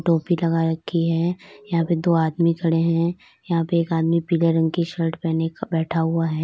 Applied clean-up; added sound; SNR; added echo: none; none; none; none.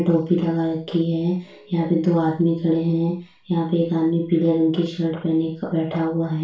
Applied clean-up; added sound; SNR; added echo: none; none; none; reverberation time 0.3 s.